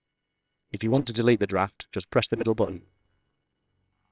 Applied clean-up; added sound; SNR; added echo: neural separator model SepFormer WHAMR!.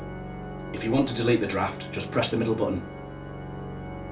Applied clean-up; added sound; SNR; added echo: none; Organ; 8 dB; reverberation time 0.3 s.